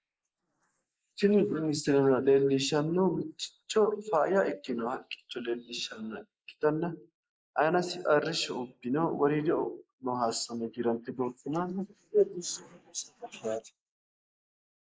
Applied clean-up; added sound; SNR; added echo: neural mask model Resemble Enhance denoiser.